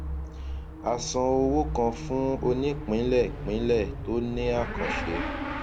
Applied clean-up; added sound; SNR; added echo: none; Motorcycle / Accelerating, revving, vroom; 6 dB; none.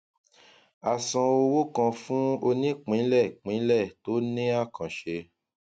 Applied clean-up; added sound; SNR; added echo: none; none; none; none.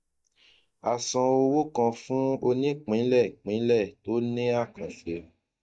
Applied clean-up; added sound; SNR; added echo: neural mask model DeepFilterNet 3.